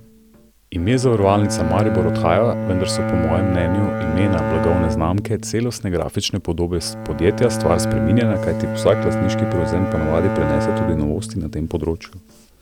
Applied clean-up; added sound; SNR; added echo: none; Bowed string instrument; 3 dB; none.